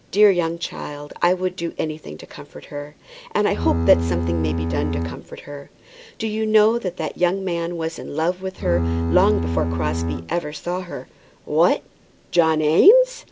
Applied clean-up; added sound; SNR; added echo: none; Bowed string instrument; 1 dB; none.